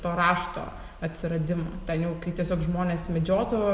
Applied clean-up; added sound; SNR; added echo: none; none; none; none.